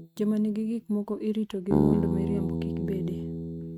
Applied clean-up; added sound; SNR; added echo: neural mask model RNNoise.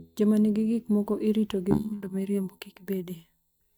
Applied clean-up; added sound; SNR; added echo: neural mask model DeepFilterNet 3.